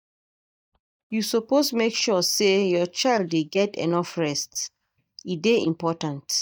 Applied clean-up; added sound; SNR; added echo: neural mask model DeepFilterNet 3.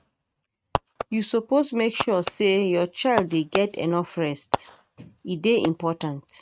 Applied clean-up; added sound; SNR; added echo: neural mask model RNNoise.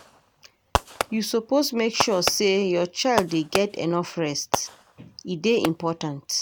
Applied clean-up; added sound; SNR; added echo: none; Fireworks; 7 dB; none.